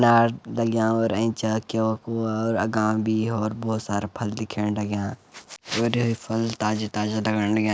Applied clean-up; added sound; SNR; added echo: none; none; none; none.